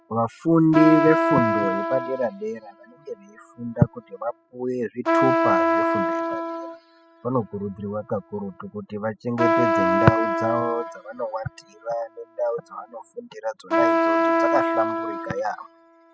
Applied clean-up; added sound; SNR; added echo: classical method spectral subtraction.